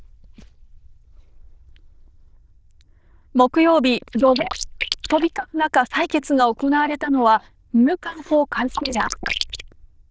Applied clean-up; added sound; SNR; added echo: neural diffusion model UNIVERSE++.